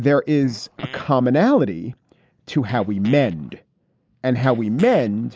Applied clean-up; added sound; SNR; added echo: neural mask model Resemble Enhance denoiser.